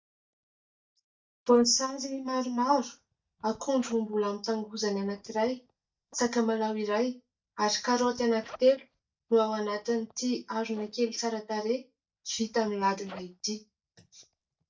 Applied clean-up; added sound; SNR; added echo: neural mask model DeepFilterNet 3.